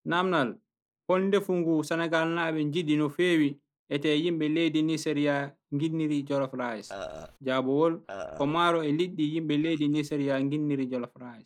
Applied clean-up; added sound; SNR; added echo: neural mask model Resemble Enhance denoiser.